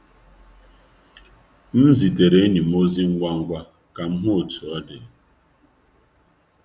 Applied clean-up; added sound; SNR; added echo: none; none; none; none.